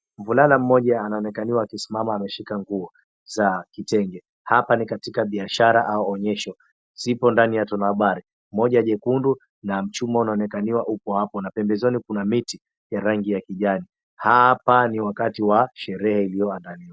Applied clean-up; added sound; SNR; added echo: none; none; none; none.